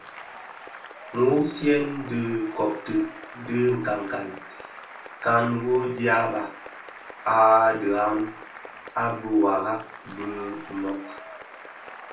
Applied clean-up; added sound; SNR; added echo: none; Applause / Cheering; 16 dB; reverberation time 0.2 s.